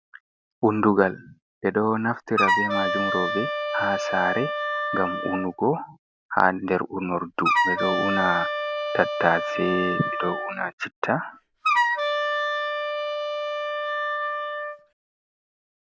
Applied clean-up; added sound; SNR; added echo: none; Wind instrument, woodwind instrument; -1 dB; none.